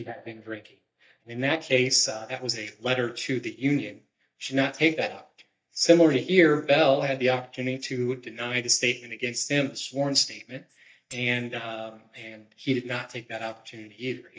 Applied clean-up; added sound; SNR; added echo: neural mask model DeepFilterNet 3.